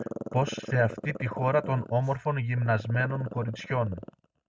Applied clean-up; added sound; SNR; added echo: neural mask model DeepFilterNet 3.